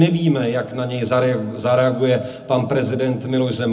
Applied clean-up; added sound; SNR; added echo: none; none; none; reverberation time 0.4 s.